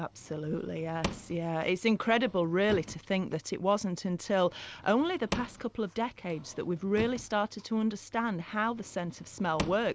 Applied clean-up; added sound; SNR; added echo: none; Drawer open or close / Wood; 13 dB; none.